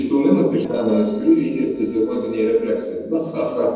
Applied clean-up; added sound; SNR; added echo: neural separator model SepFormer DNS4.